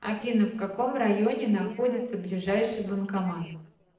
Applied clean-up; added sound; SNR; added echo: neural separator model SepFormer DNS4.